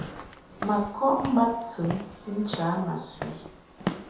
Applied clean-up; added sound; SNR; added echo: none; Walk, footsteps / Siren; 9 dB; reverberation time 0.8 s.